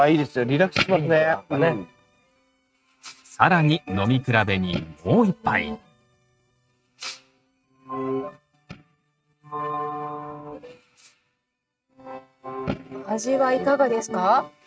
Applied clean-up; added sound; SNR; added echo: neural mask model RNNoise.